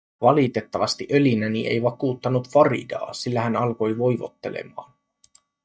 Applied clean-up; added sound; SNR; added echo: neural mask model DeepFilterNet 3.